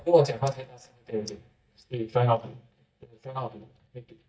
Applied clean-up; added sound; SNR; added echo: neural mask model DeepFilterNet 3.